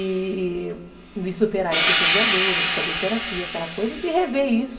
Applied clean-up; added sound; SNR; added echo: none; Hi-hat; -2 dB; reverberation time 2.1 s.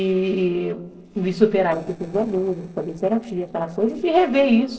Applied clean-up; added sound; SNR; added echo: neural separator model SepFormer DNS4.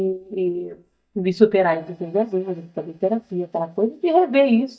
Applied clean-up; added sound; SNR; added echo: neural mask model DeepFilterNet 3.